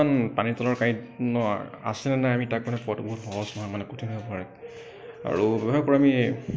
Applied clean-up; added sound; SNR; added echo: none; none; none; none.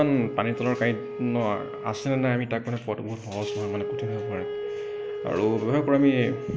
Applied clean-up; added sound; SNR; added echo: none; Wind instrument, woodwind instrument; 8 dB; none.